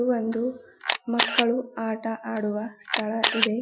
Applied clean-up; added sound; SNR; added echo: classical method Wiener filter.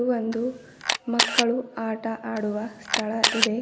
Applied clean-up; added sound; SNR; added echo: none; Camera; -1 dB; none.